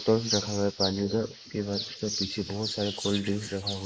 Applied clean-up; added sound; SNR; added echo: neural mask model Resemble Enhance denoiser.